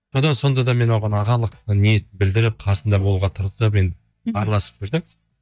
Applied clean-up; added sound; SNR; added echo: neural mask model DeepFilterNet 3.